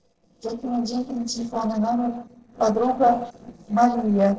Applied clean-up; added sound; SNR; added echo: neural separator model SepFormer DNS4.